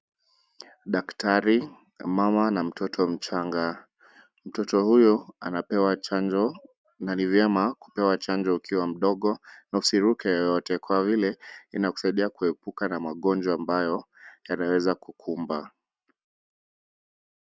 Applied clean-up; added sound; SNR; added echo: none; none; none; none.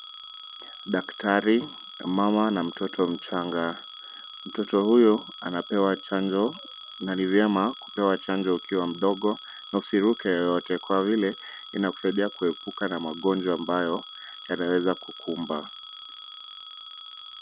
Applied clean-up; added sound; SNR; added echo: none; Telephone; 10 dB; none.